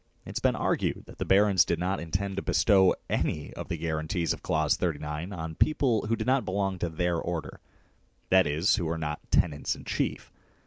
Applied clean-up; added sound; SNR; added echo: none; none; none; none.